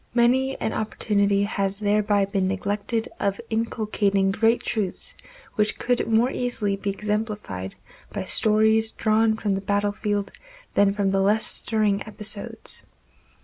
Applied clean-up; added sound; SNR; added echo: none; none; none; none.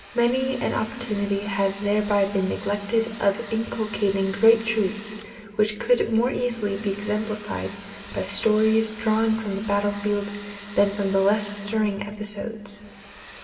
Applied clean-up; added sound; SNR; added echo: none; Domestic sounds, home sounds; 19 dB; reverberation time 2.3 s.